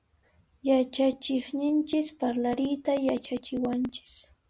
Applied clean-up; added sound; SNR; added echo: none; none; none; none.